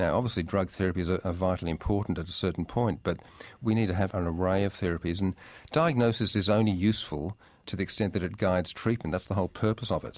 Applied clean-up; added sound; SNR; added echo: none; none; none; none.